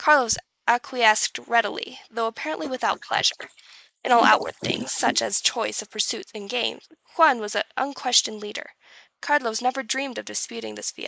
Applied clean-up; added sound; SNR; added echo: neural mask model Resemble Enhance denoiser.